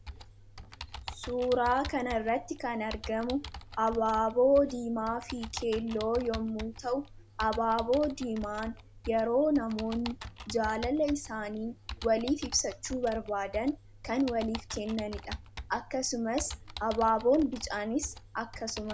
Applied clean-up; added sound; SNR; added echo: none; Computer keyboard; 13 dB; none.